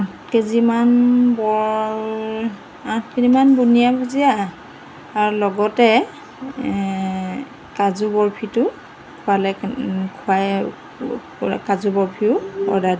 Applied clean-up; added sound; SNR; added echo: none; none; none; none.